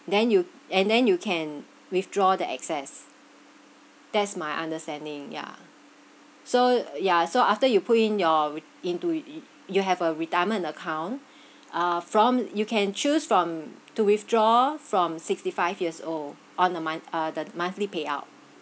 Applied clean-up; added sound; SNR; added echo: none; none; none; none.